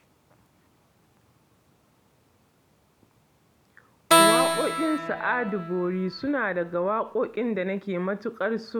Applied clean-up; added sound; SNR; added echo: none; Keyboard (musical); -4 dB; none.